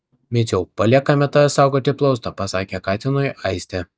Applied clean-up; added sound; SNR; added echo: neural mask model DeepFilterNet 3.